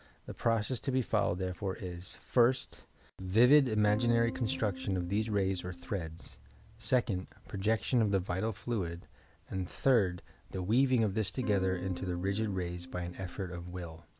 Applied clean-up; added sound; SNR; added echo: none; Electric guitar / Strum; 11 dB; none.